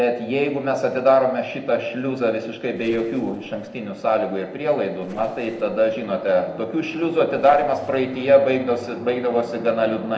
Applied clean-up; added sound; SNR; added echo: neural separator model SepFormer DNS4.